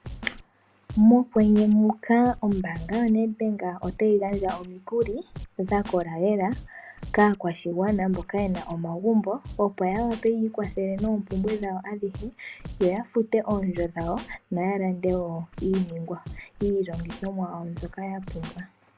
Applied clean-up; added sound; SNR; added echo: none; Scratching (performance technique); 16 dB; none.